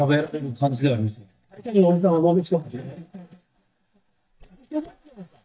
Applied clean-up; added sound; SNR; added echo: neural mask model DeepFilterNet 3.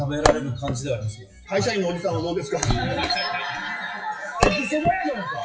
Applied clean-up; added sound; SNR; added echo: classical method WPE with log-MMSE.